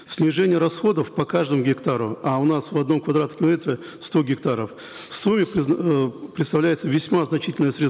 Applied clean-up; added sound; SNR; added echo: none; none; none; none.